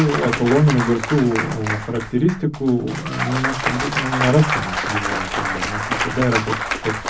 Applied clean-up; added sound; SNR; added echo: none; Applause / Cheering / Clapping; 4 dB; reverberation time 0.4 s.